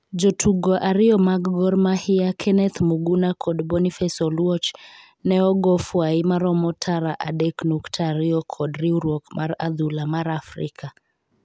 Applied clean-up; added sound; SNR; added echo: none; none; none; none.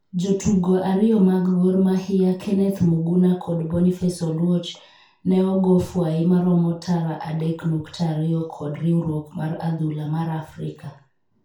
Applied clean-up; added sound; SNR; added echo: none; none; none; reverberation time 0.3 s.